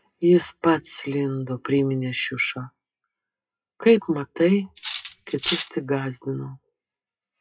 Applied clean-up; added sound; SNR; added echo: classical method WPE with log-MMSE.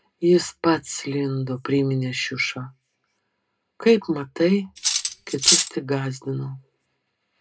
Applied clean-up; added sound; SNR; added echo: none; Cutlery, silverware; -3 dB; reverberation time 0.2 s.